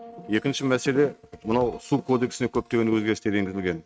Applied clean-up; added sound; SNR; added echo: neural mask model RNNoise.